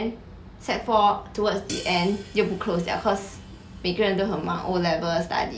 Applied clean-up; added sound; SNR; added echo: none; Hi-hat; 19 dB; none.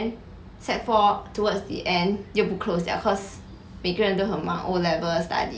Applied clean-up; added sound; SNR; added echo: none; none; none; none.